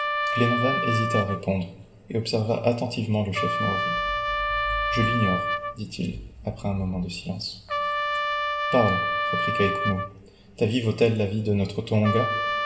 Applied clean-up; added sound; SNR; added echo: none; Trumpet; 2 dB; reverberation time 2.6 s.